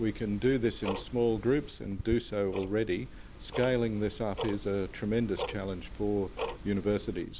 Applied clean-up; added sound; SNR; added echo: none; Tick-tock; 10 dB; none.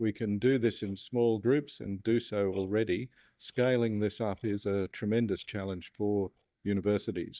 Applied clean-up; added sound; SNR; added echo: neural mask model DeepFilterNet 3.